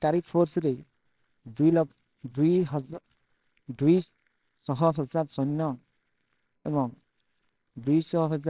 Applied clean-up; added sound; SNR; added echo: neural separator model SepFormer WHAMR!.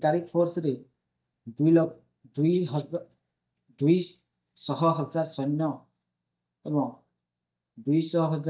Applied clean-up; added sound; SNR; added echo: neural mask model DeepFilterNet 3.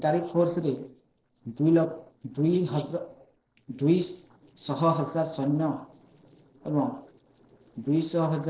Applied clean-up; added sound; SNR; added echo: neural separator model SepFormer DNS4.